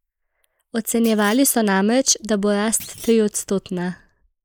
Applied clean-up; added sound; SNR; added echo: neural mask model Resemble Enhance denoiser.